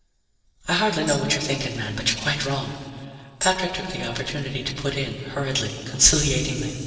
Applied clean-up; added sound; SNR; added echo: neural separator model SepFormer DNS4.